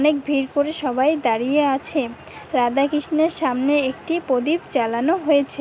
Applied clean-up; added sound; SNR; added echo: none; none; none; none.